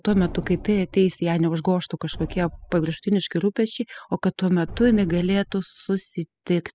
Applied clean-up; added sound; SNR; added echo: classical method spectral subtraction.